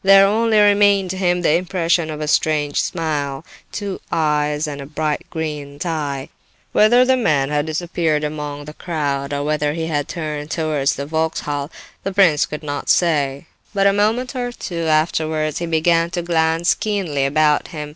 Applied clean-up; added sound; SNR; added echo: none; none; none; none.